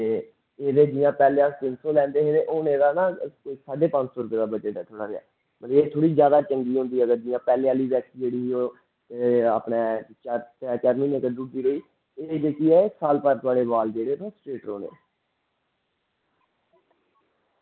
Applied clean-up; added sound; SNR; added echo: none; none; none; none.